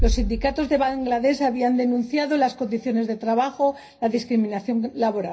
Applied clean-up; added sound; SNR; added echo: none; Bass drum; 9 dB; reverberation time 0.5 s.